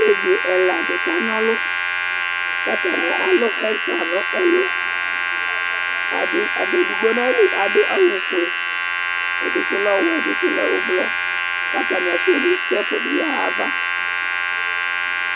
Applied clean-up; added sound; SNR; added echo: none; Domestic sounds, home sounds; -1 dB; none.